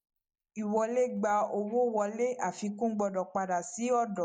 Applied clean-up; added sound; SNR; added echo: neural mask model Resemble Enhance denoiser.